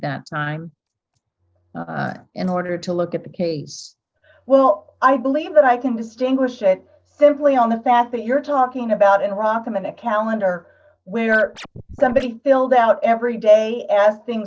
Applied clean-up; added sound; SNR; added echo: neural separator model SepFormer DNS4.